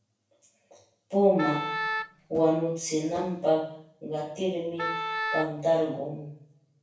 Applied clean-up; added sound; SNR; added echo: none; Wind instrument, woodwind instrument; 4 dB; reverberation time 0.6 s.